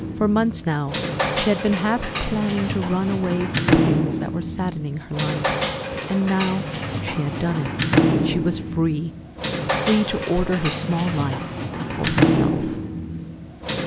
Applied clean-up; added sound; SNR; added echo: none; Sliding door / Slam; -1 dB; none.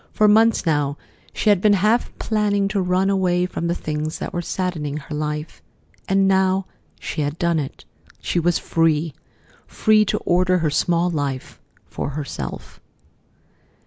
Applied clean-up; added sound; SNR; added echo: none; none; none; none.